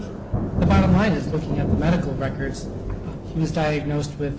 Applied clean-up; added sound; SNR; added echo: none; Thunder; 2 dB; none.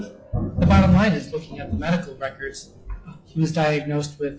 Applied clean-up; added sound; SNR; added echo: classical method log-MMSE.